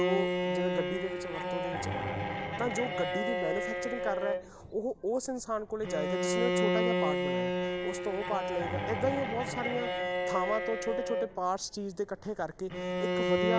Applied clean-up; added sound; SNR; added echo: none; Bowed string instrument; -2 dB; none.